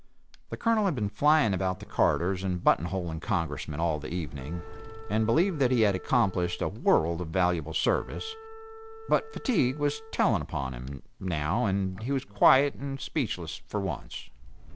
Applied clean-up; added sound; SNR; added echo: none; Sliding door + Wind instrument, woodwind instrument; 14 dB; none.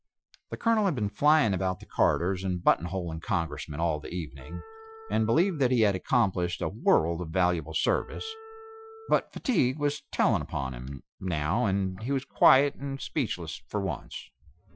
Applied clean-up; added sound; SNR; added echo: classical method Wiener filter.